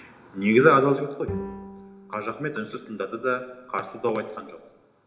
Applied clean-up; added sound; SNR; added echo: none; Bowed string instrument; 15 dB; reverberation time 0.8 s.